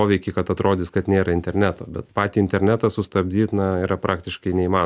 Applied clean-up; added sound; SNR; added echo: none; none; none; none.